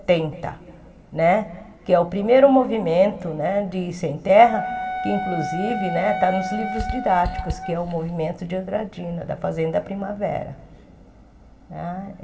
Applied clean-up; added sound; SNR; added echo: none; Wind instrument, woodwind instrument; 6 dB; reverberation time 2.0 s.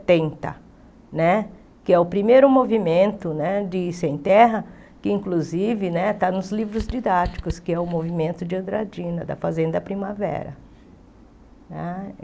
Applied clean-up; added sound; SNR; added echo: none; none; none; none.